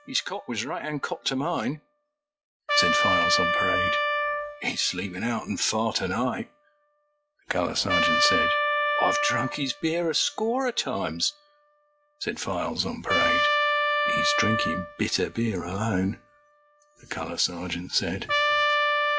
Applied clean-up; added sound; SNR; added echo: classical method log-MMSE.